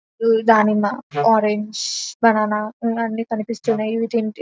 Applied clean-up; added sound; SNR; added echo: neural mask model DeepFilterNet 3.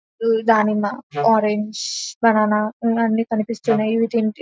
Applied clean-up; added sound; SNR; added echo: classical method Wiener filter.